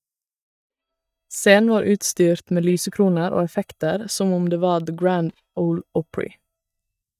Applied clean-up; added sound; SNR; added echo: neural mask model DeepFilterNet 3.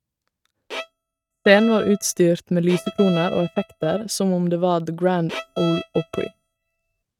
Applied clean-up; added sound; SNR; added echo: neural mask model RNNoise.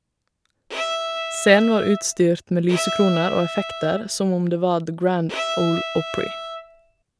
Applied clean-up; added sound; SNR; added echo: none; Bowed string instrument; 7 dB; none.